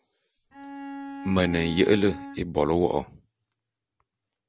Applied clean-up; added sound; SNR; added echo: none; Bowed string instrument; 11 dB; none.